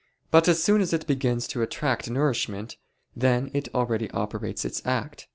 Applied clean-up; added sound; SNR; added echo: none; none; none; none.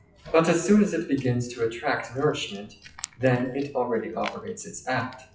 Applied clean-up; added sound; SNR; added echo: classical method WPE with log-MMSE.